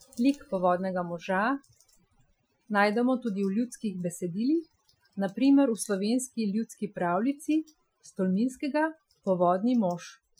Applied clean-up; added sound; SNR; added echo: classical method Wiener filter.